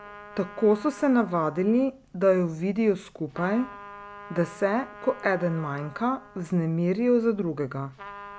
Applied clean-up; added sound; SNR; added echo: none; Trumpet; 19 dB; none.